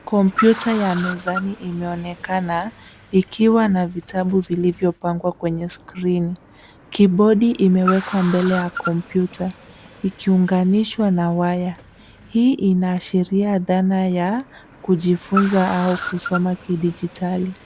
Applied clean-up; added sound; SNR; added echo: none; Car; 14 dB; none.